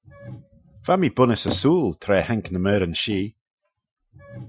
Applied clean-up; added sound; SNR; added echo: classical method Wiener filter.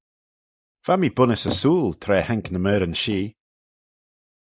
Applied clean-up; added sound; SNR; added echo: neural mask model Resemble Enhance denoiser.